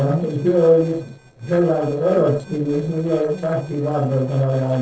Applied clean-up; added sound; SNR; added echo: neural separator model SepFormer DNS4.